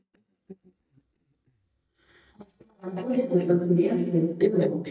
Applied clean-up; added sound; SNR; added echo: neural mask model DeepFilterNet 3.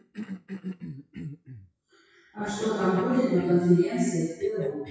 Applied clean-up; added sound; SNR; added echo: classical method WPE with log-MMSE.